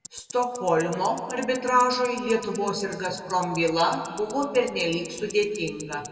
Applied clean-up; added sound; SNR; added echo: none; Tick-tock; 19 dB; reverberation time 2.1 s.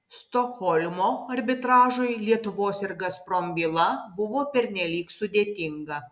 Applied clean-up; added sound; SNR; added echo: none; none; none; none.